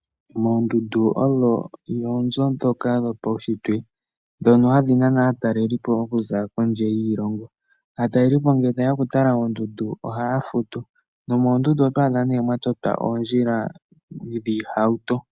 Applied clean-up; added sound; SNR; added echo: none; none; none; none.